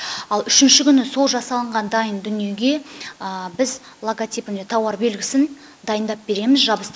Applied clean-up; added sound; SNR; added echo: neural mask model Resemble Enhance denoiser.